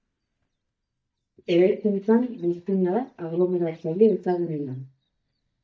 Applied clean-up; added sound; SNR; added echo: neural mask model DeepFilterNet 3.